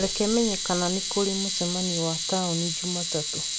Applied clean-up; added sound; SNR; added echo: none; Camera; 2 dB; none.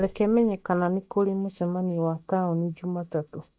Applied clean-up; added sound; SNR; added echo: neural mask model DeepFilterNet 3.